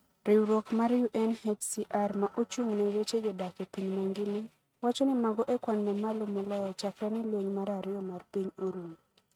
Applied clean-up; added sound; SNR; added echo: neural mask model RNNoise.